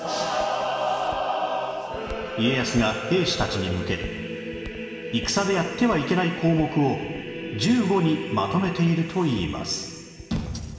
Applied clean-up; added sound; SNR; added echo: none; Walk, footsteps; 19 dB; reverberation time 2.8 s.